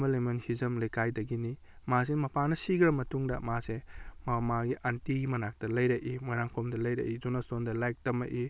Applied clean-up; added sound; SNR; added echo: none; none; none; none.